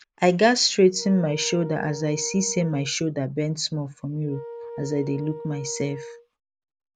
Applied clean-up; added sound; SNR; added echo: none; Wind instrument, woodwind instrument; 14 dB; none.